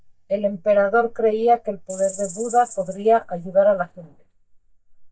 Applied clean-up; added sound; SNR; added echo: neural mask model DeepFilterNet 3.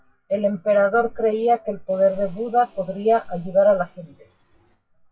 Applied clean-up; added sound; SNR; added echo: classical method WPE with log-MMSE.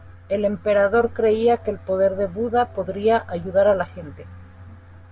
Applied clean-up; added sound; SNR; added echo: none; none; none; none.